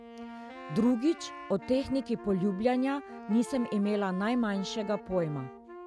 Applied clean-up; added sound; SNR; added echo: none; Wind instrument, woodwind instrument + Wind instrument, woodwind instrument; 14 dB; none.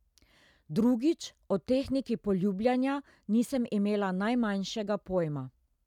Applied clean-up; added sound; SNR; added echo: none; none; none; none.